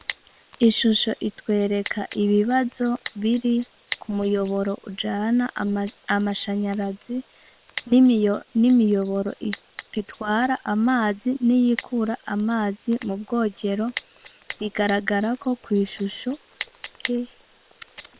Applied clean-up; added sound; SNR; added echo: neural separator model SepFormer WHAM!.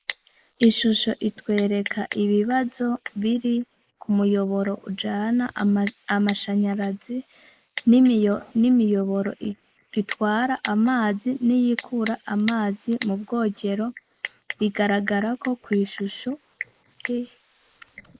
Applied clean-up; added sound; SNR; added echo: neural mask model Resemble Enhance denoiser.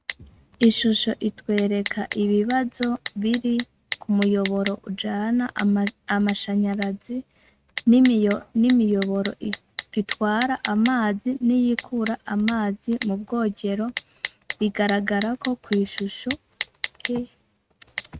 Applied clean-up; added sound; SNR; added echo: neural mask model RNNoise.